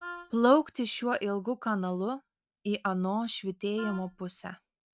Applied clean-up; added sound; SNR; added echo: neural mask model RNNoise.